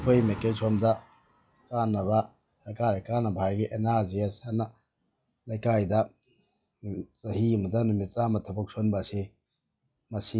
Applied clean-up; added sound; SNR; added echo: classical method log-MMSE.